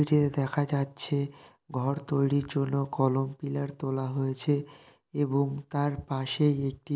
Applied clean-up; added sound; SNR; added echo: none; none; none; none.